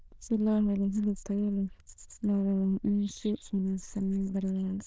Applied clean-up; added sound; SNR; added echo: neural diffusion model UNIVERSE++.